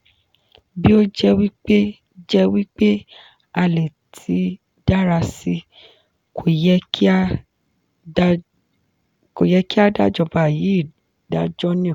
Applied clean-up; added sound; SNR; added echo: none; none; none; none.